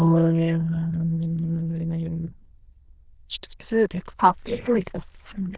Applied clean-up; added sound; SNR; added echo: neural diffusion model UNIVERSE++.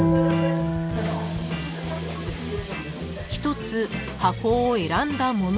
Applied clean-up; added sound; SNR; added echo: none; Bowed string instrument; 2 dB; none.